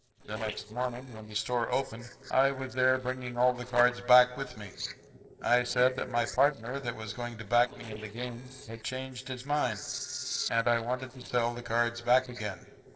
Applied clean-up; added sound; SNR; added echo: neural separator model SepFormer DNS4.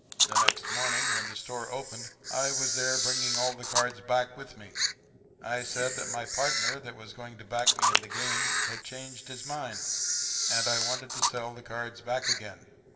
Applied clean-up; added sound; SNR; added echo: none; Camera; -4 dB; reverberation time 1.3 s.